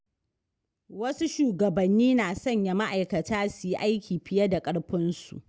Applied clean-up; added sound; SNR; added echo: none; none; none; none.